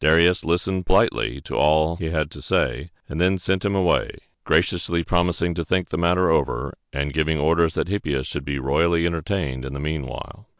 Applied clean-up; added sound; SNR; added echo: none; none; none; none.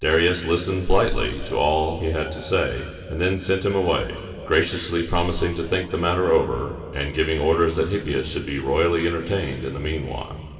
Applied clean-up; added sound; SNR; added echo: none; none; none; reverberation time 2.5 s.